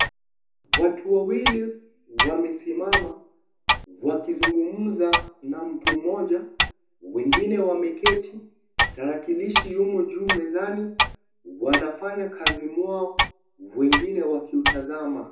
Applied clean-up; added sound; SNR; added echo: none; Clock; 0 dB; reverberation time 0.6 s.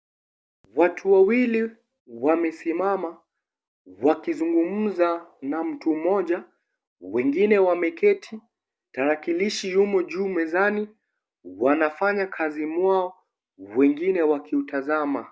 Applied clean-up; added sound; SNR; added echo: none; none; none; none.